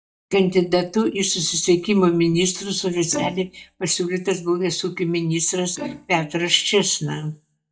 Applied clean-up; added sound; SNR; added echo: neural mask model DeepFilterNet 3.